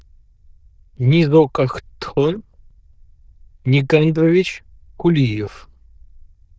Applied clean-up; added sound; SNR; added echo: neural diffusion model UNIVERSE++.